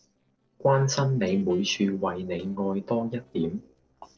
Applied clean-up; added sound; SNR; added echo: neural separator model SepFormer DNS4.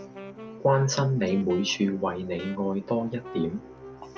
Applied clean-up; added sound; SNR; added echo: none; Musical instrument + Wind instrument, woodwind instrument; 15 dB; none.